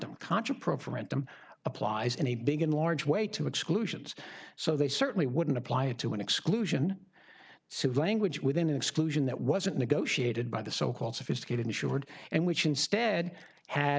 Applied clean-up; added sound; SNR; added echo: none; none; none; none.